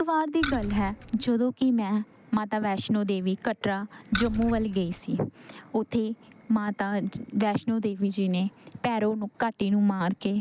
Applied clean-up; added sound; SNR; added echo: none; Keys jangling; 8 dB; none.